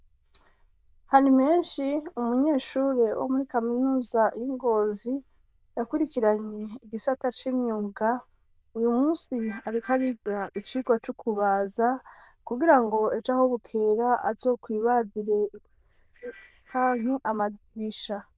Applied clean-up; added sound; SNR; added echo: neural diffusion model UNIVERSE++.